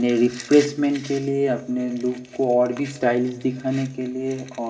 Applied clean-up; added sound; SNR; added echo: none; none; none; reverberation time 2.6 s.